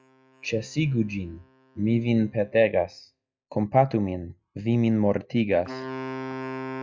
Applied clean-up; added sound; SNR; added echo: classical method log-MMSE.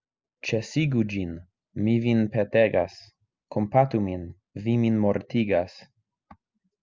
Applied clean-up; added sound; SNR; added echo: none; none; none; none.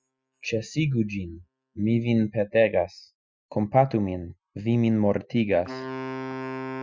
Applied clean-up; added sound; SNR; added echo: classical method Wiener filter.